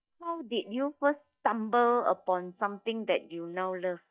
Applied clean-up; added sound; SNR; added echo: neural mask model DeepFilterNet 3.